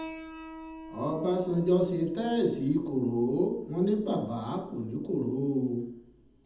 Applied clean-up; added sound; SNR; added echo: none; Piano; 18 dB; reverberation time 0.8 s.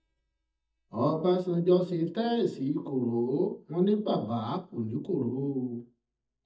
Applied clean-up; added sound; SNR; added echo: neural mask model DeepFilterNet 3.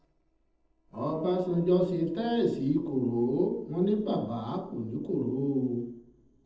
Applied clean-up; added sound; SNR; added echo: neural separator model SepFormer DNS4.